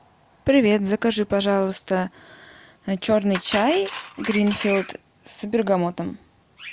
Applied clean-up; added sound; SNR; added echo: none; Cutlery, silverware; 14 dB; none.